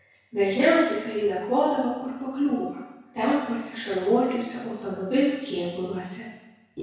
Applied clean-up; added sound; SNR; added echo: none; none; none; reverberation time 1.0 s.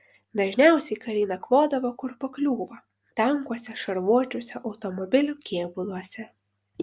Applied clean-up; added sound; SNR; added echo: none; none; none; none.